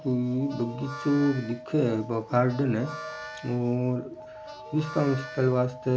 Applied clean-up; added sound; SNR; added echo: none; Alarm + Harmonica; 14 dB; none.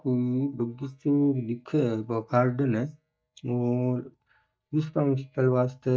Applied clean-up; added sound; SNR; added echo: neural mask model DeepFilterNet 3.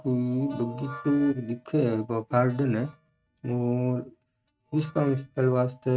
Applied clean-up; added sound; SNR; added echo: neural mask model RNNoise.